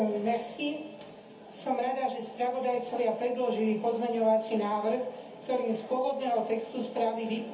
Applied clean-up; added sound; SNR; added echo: none; none; none; reverberation time 0.7 s.